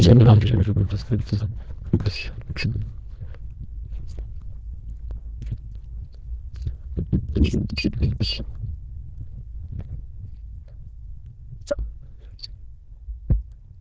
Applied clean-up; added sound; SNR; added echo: neural diffusion model UNIVERSE++.